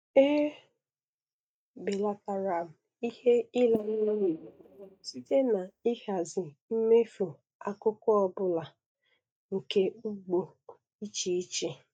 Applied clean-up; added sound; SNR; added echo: neural mask model DeepFilterNet 3.